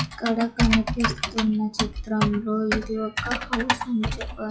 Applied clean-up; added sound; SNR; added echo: classical method WPE with log-MMSE.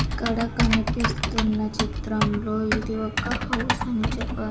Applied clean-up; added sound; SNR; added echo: none; Typing; 0 dB; reverberation time 1.6 s.